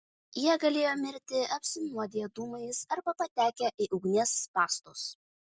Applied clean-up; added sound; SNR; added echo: none; none; none; none.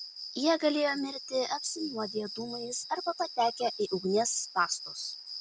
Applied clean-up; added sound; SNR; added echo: none; Cricket; 12 dB; none.